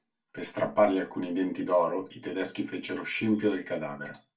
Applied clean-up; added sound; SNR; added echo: none; none; none; reverberation time 0.2 s.